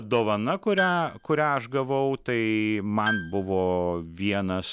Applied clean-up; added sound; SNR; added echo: none; Piano; 11 dB; none.